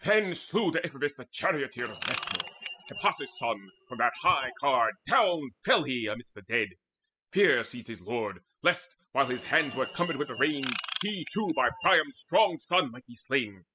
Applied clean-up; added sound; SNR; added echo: classical method spectral subtraction.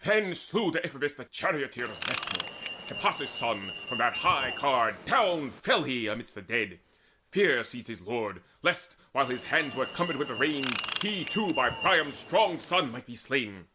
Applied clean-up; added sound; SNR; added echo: none; Alarm + Ratchet, pawl / Tools; 8 dB; none.